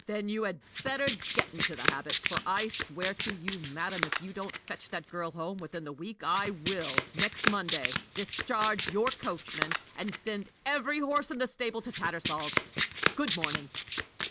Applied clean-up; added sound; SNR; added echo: none; Domestic sounds, home sounds; -2 dB; none.